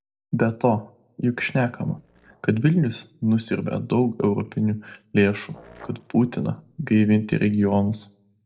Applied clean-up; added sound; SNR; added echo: neural separator model SepFormer DNS4.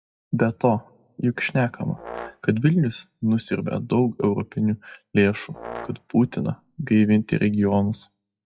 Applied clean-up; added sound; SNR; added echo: classical method WPE with log-MMSE.